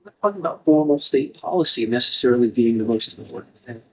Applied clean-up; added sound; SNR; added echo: neural mask model DeepFilterNet 3.